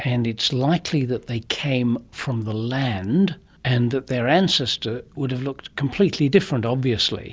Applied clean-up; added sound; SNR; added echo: none; none; none; none.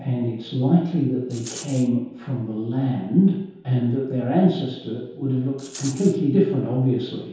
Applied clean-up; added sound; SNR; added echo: none; Rattle; 16 dB; reverberation time 0.8 s.